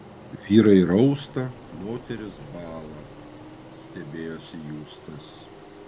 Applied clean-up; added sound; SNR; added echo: none; Engine; 18 dB; none.